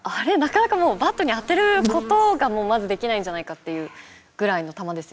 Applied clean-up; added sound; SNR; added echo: none; Insect; 10 dB; none.